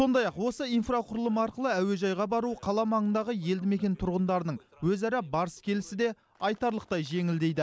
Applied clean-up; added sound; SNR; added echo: none; none; none; none.